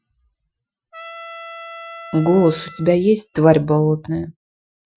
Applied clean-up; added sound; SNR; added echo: classical method Wiener filter.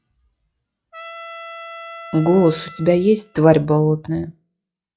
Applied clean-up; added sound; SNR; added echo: classical method log-MMSE.